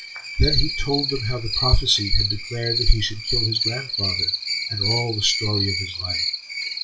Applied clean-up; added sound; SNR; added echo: classical method WPE with log-MMSE.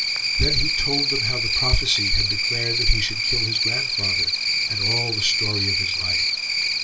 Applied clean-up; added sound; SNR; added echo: none; Cricket; -4 dB; reverberation time 0.2 s.